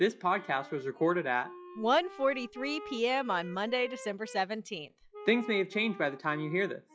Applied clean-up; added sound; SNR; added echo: classical method log-MMSE.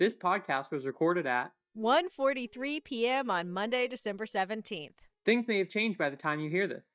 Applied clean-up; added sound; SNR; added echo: neural mask model DeepFilterNet 3.